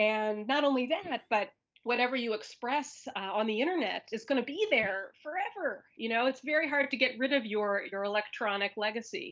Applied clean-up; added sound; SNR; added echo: neural mask model DeepFilterNet 3.